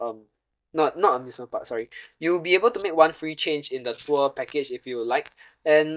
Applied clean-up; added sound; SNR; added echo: neural mask model DeepFilterNet 3.